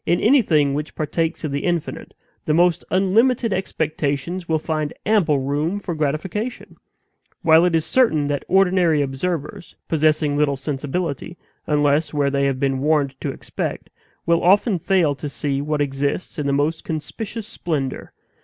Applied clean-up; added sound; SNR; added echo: none; none; none; none.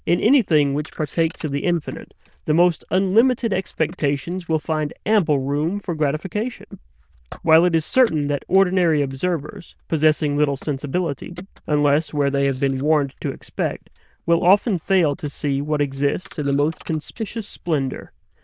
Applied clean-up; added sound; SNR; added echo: neural diffusion model UNIVERSE++.